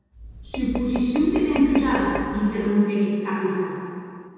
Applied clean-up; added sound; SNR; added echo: none; Tap / Glass; 10 dB; reverberation time 2.1 s.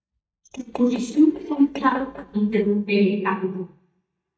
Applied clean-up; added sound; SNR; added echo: neural mask model DeepFilterNet 3.